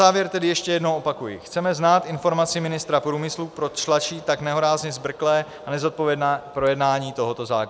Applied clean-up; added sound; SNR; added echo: none; none; none; none.